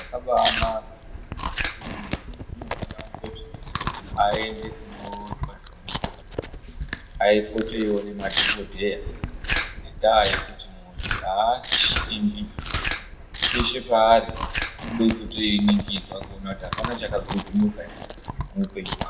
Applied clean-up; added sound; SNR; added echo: none; Chewing, mastication; 4 dB; reverberation time 0.7 s.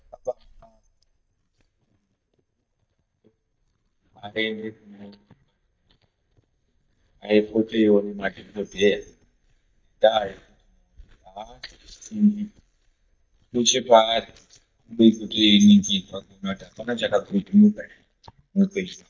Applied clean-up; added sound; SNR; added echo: neural mask model DeepFilterNet 3.